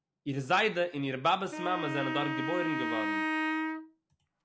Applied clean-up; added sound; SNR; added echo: none; Wind instrument, woodwind instrument; 1 dB; none.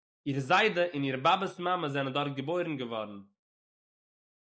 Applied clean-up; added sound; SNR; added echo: neural mask model Resemble Enhance denoiser.